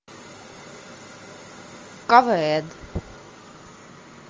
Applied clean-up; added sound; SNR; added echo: none; none; none; none.